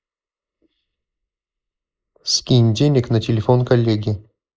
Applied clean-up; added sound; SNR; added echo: neural mask model Resemble Enhance denoiser.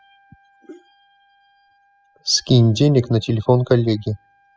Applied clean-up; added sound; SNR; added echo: classical method spectral subtraction.